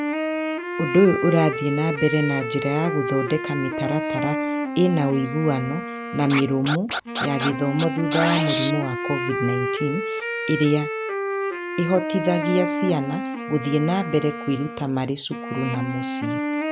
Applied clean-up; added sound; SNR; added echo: none; Scratching (performance technique) + Wind instrument, woodwind instrument; 3 dB; none.